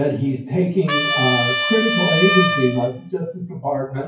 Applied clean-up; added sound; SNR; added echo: classical method WPE with log-MMSE.